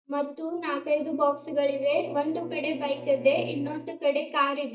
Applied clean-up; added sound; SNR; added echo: neural mask model DeepFilterNet 3.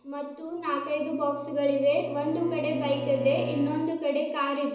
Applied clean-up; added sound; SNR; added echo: none; Bowed string instrument; 13 dB; reverberation time 0.8 s.